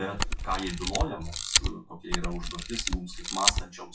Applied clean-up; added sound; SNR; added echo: classical method WPE with log-MMSE.